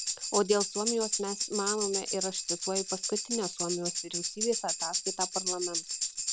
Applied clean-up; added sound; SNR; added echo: none; Tambourine; 0 dB; none.